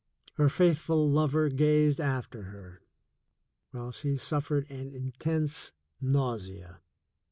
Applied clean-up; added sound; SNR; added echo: none; none; none; none.